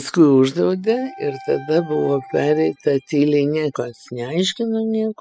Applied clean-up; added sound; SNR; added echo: classical method spectral subtraction.